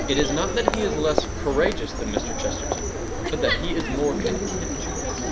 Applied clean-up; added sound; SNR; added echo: none; Crowd + Cricket; -1 dB; none.